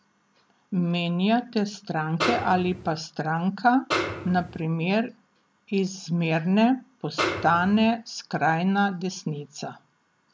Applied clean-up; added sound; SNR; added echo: none; Snare drum; 4 dB; none.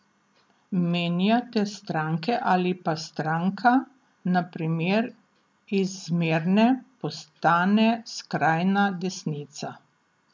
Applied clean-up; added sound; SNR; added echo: none; none; none; none.